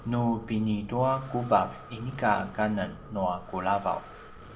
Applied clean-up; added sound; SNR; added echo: none; Breathing; 17 dB; reverberation time 0.5 s.